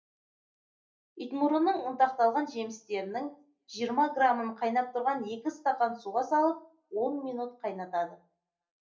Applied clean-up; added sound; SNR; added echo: none; none; none; reverberation time 0.3 s.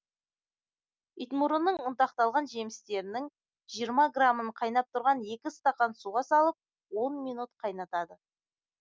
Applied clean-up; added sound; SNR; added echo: none; none; none; none.